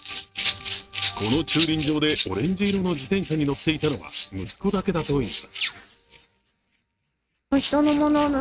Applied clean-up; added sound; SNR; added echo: neural mask model RNNoise.